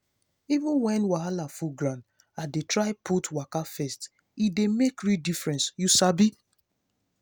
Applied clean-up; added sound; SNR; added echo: none; none; none; none.